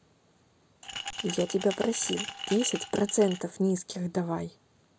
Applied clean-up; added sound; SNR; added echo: none; Glass; 8 dB; none.